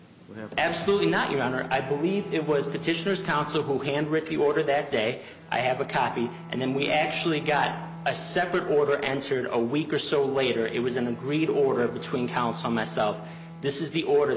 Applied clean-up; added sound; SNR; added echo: none; Bowed string instrument; 16 dB; none.